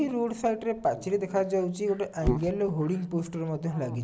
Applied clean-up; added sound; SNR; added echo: none; Dog; 10 dB; none.